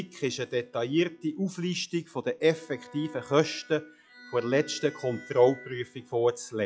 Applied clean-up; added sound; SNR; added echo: classical method log-MMSE.